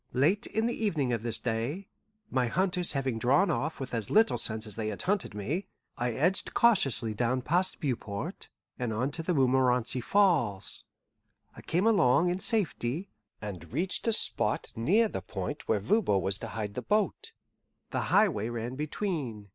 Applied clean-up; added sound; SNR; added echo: neural mask model Resemble Enhance denoiser.